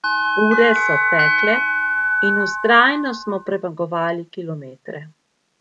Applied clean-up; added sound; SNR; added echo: none; Bell; -1 dB; none.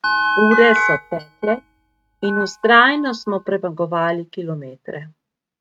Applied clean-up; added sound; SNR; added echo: neural mask model RNNoise.